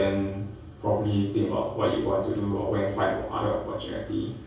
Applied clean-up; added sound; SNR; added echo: none; none; none; reverberation time 0.6 s.